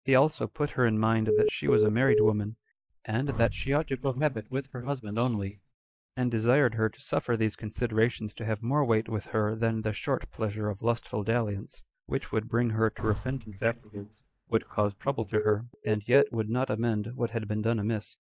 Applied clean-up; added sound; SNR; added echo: neural mask model DeepFilterNet 3.